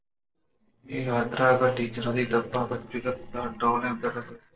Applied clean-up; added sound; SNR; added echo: neural separator model SepFormer DNS4.